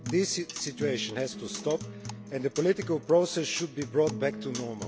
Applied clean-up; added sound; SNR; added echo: none; Acoustic guitar; 11 dB; none.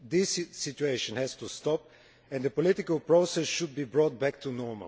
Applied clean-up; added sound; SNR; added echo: none; none; none; none.